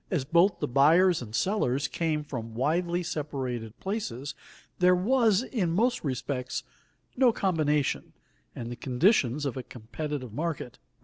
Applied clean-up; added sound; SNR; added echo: none; none; none; none.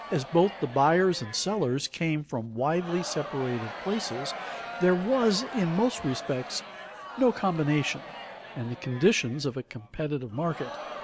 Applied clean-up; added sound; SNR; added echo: none; Crowd; 13 dB; none.